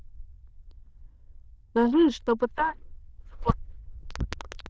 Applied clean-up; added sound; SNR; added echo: neural diffusion model UNIVERSE++.